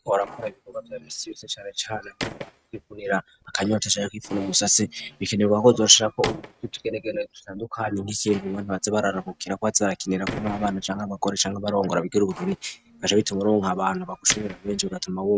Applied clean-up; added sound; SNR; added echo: neural mask model RNNoise.